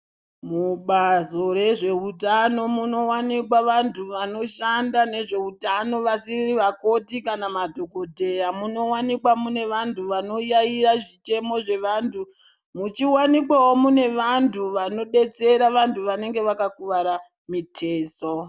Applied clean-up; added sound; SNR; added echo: none; none; none; none.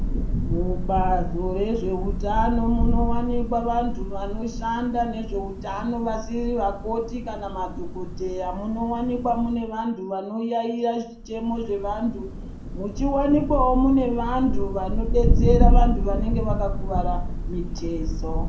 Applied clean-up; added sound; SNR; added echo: none; Thunder; -1 dB; reverberation time 0.5 s.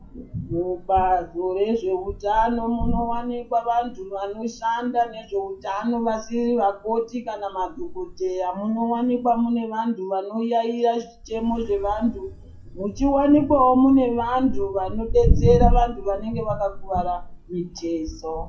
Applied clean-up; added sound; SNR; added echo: classical method WPE with log-MMSE.